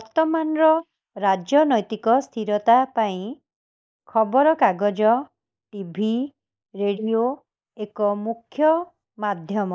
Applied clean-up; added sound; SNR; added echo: neural mask model Resemble Enhance denoiser.